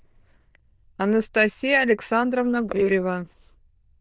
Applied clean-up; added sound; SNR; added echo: neural diffusion model UNIVERSE++.